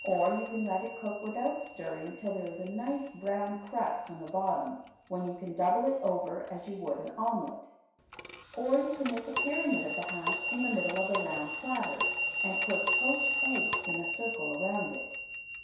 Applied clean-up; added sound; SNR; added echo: none; Clock; -5 dB; reverberation time 0.7 s.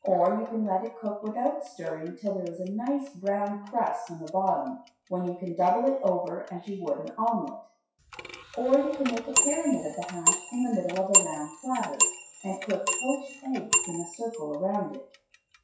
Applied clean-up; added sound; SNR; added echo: classical method WPE with log-MMSE.